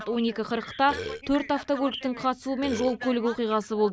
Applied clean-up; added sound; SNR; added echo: none; Burping, eructation; 8 dB; none.